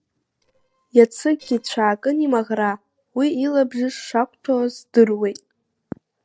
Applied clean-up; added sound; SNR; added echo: neural separator model SepFormer DNS4.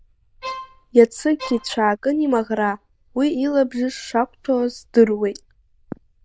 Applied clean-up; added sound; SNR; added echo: neural diffusion model UNIVERSE++.